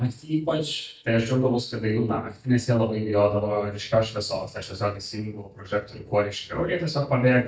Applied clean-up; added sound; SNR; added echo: neural mask model DeepFilterNet 3.